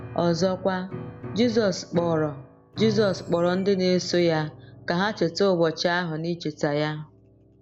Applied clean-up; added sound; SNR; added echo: none; Piano; 15 dB; none.